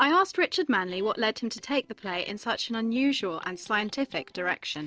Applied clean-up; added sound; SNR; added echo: neural separator model SepFormer DNS4.